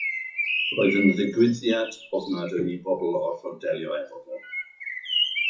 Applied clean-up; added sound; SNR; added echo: classical method WPE with log-MMSE.